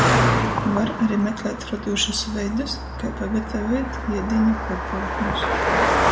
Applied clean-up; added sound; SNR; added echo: none; Car passing by; -2 dB; reverberation time 0.6 s.